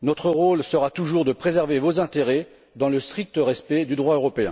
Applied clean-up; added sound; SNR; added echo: none; none; none; none.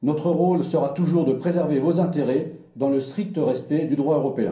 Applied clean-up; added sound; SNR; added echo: none; none; none; reverberation time 0.6 s.